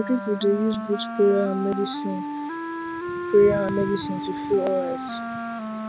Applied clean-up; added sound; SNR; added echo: none; Wind instrument, woodwind instrument; 7 dB; none.